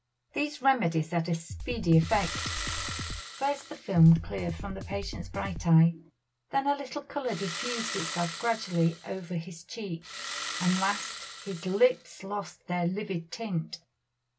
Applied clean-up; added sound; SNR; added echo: none; Drum kit + Engine starting; 8 dB; none.